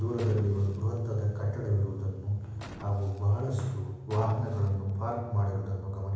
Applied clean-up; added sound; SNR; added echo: none; Boom; 18 dB; reverberation time 1.0 s.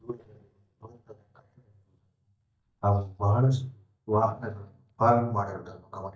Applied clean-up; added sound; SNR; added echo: neural mask model DeepFilterNet 3.